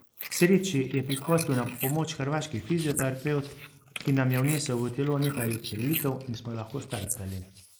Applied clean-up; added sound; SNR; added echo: neural mask model Resemble Enhance denoiser.